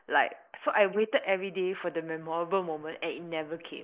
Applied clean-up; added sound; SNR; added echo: neural mask model Resemble Enhance denoiser.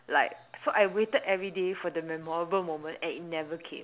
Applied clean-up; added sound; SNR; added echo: none; none; none; none.